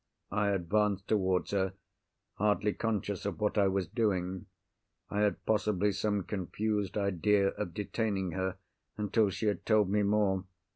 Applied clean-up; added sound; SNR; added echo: none; none; none; none.